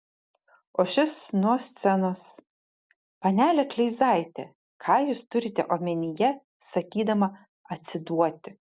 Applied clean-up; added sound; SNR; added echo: none; none; none; none.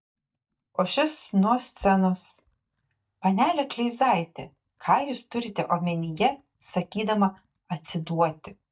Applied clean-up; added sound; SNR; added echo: neural mask model DeepFilterNet 3.